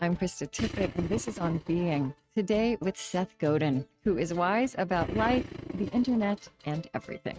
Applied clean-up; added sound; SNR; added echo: neural mask model RNNoise.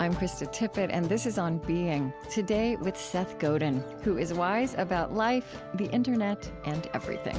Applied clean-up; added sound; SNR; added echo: none; none; none; none.